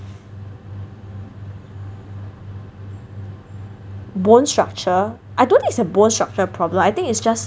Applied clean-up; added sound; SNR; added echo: none; none; none; none.